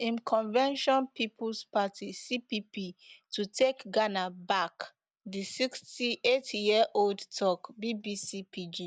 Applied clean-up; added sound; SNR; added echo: none; none; none; none.